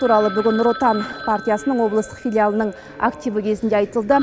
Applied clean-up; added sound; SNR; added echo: none; Telephone; 15 dB; none.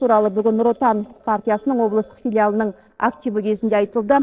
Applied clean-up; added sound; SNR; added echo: neural separator model SepFormer DNS4.